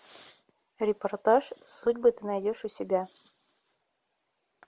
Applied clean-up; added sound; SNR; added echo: none; none; none; none.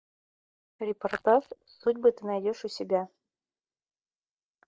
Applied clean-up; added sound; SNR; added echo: neural mask model DeepFilterNet 3.